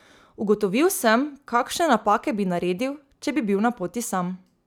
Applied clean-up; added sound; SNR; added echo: none; none; none; none.